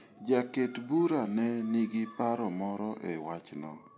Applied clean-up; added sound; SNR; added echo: none; none; none; none.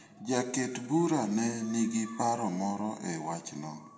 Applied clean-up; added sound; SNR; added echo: none; none; none; reverberation time 1.3 s.